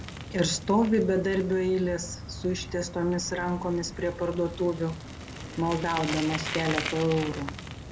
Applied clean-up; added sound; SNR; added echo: none; Bicycle; 10 dB; none.